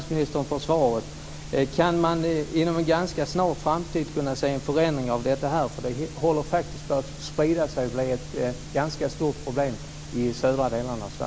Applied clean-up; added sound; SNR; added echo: none; none; none; none.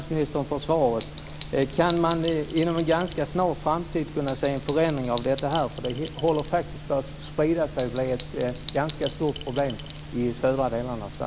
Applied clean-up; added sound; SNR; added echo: none; Chink, clink; 8 dB; none.